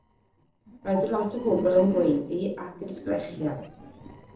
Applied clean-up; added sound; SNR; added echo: neural separator model SepFormer DNS4.